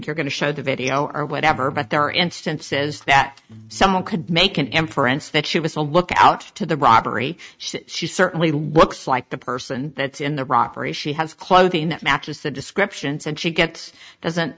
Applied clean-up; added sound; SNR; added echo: neural mask model RNNoise.